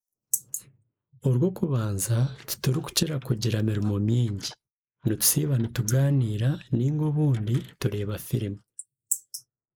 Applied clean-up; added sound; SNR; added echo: neural mask model Resemble Enhance denoiser.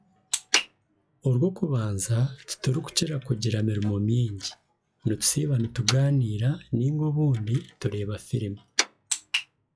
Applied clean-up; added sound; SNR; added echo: classical method log-MMSE.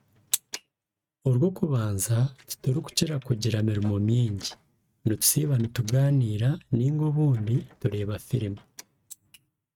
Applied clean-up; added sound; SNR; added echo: neural mask model RNNoise.